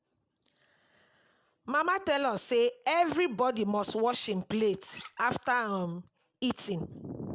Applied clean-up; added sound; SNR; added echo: none; Cutlery, silverware; 13 dB; none.